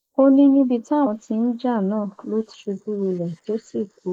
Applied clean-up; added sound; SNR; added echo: neural mask model Resemble Enhance denoiser.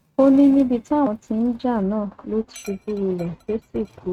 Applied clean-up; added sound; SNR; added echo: neural mask model RNNoise.